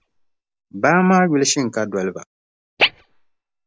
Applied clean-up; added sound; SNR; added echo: neural mask model DeepFilterNet 3.